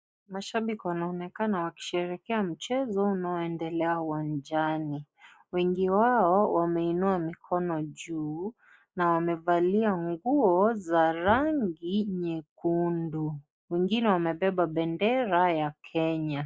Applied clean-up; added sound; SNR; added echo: neural mask model DeepFilterNet 3.